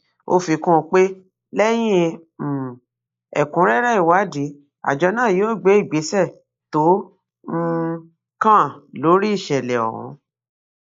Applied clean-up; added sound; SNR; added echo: neural mask model Resemble Enhance denoiser.